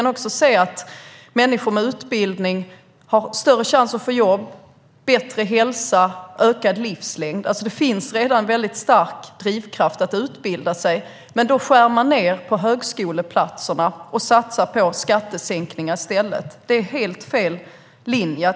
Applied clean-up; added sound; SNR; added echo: none; none; none; none.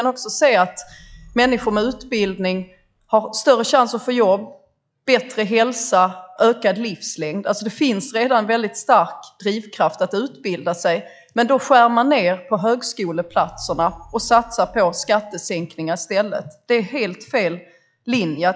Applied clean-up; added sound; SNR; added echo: classical method log-MMSE.